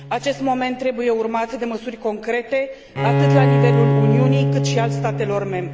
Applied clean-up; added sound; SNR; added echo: none; Bowed string instrument; -2 dB; none.